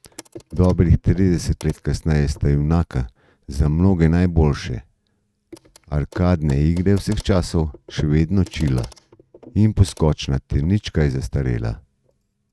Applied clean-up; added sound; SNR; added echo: neural mask model RNNoise.